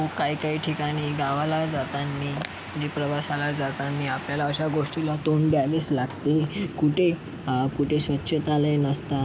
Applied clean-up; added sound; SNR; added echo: none; none; none; none.